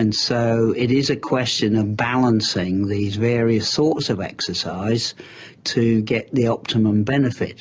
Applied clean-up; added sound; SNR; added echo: none; none; none; none.